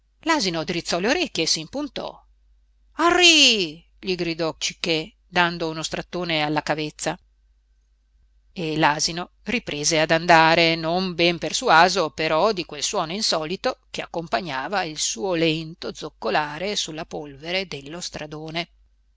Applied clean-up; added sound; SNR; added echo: none; none; none; none.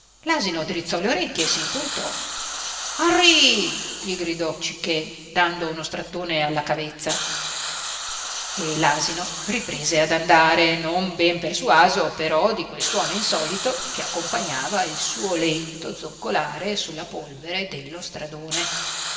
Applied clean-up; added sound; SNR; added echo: none; Hiss; 9 dB; reverberation time 2.0 s.